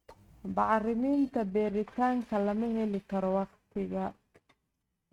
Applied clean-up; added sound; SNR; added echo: neural mask model RNNoise.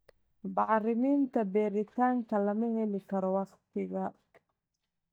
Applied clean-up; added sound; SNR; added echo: neural mask model DeepFilterNet 3.